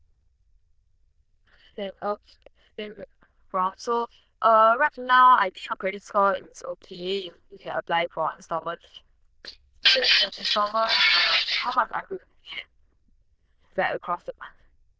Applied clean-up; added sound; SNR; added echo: neural diffusion model UNIVERSE++.